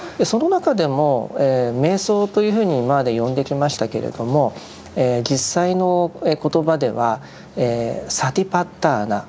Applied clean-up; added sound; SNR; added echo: none; none; none; none.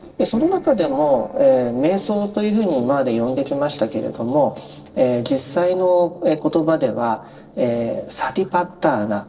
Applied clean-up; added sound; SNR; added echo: neural separator model SepFormer DNS4.